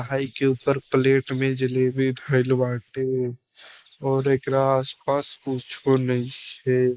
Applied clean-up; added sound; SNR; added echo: neural mask model Resemble Enhance denoiser.